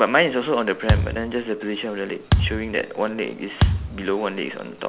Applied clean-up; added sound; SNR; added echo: none; Thump, thud; 0 dB; none.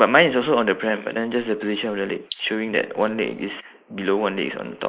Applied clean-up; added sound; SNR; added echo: neural mask model Resemble Enhance denoiser.